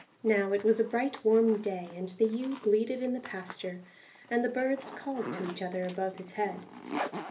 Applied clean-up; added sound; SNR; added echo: none; Zipper (clothing); 14 dB; reverberation time 0.3 s.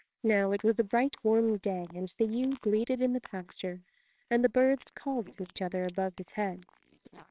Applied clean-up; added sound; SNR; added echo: neural separator model SepFormer WHAMR!.